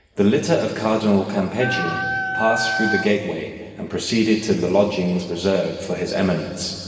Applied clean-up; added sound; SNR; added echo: none; Wind instrument, woodwind instrument; 3 dB; reverberation time 2.2 s.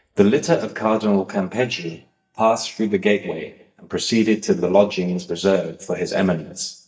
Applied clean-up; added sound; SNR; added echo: neural mask model DeepFilterNet 3.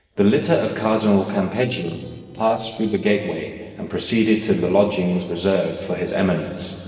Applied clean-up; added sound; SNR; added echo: neural separator model SepFormer DNS4.